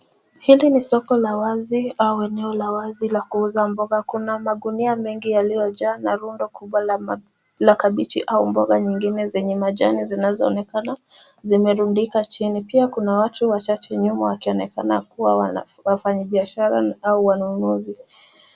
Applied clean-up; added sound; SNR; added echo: none; none; none; none.